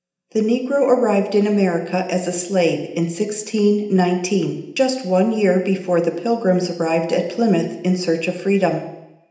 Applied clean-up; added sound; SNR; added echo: none; none; none; reverberation time 0.8 s.